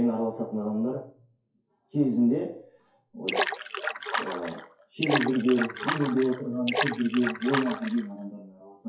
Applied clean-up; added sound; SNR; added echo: classical method WPE with log-MMSE.